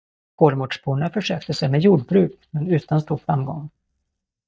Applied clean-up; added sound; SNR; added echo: neural mask model DeepFilterNet 3.